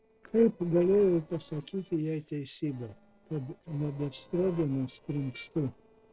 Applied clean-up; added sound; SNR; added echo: neural separator model SepFormer DNS4.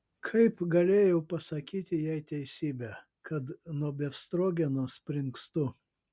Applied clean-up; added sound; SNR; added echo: none; none; none; none.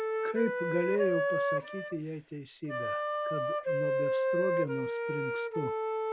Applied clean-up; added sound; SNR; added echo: none; Wind instrument, woodwind instrument; -4 dB; none.